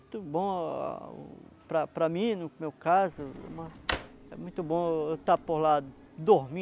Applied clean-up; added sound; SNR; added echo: none; Drawer open or close; 13 dB; none.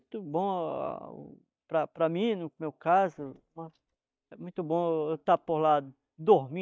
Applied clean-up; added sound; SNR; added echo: neural mask model DeepFilterNet 3.